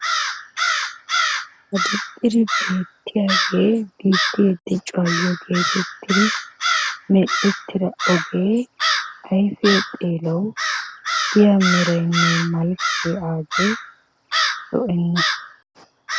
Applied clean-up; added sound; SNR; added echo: none; Crow; 3 dB; none.